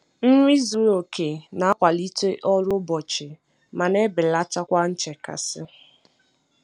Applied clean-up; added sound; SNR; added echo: none; none; none; none.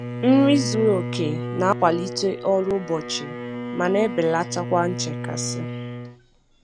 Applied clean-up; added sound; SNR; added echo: none; Bowed string instrument; 7 dB; none.